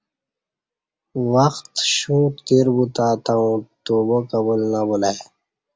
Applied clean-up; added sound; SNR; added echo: none; none; none; none.